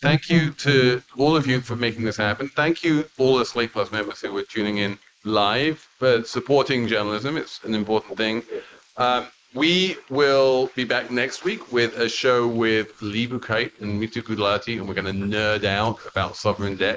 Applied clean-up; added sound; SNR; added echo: neural mask model Resemble Enhance denoiser.